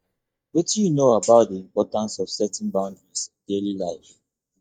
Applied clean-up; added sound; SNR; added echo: neural mask model DeepFilterNet 3.